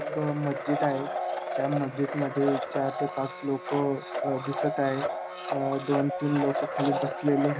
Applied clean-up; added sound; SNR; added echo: none; Domestic sounds, home sounds; 3 dB; none.